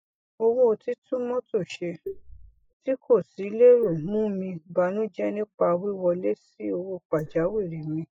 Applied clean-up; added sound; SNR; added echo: neural mask model Resemble Enhance denoiser.